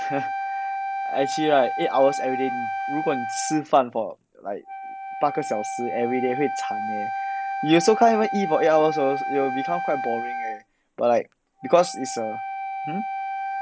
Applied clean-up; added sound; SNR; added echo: none; Wind instrument, woodwind instrument; 5 dB; none.